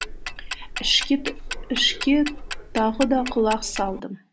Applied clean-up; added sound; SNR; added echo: none; Tick-tock; 8 dB; none.